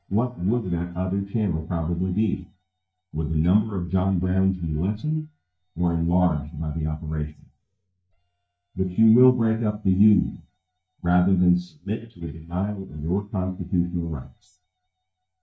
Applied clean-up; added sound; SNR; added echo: neural mask model DeepFilterNet 3.